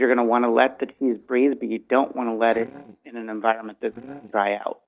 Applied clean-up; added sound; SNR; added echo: neural mask model DeepFilterNet 3.